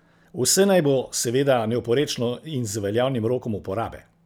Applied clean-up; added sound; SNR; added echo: none; none; none; none.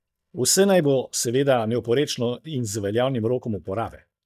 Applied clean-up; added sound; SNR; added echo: neural mask model DeepFilterNet 3.